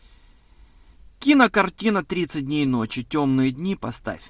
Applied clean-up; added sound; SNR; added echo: none; none; none; none.